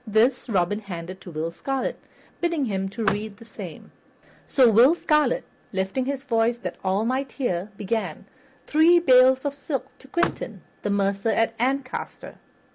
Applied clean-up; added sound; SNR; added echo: none; Vehicle; 9 dB; none.